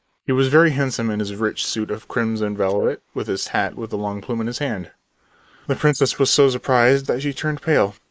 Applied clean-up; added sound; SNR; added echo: neural mask model Resemble Enhance denoiser.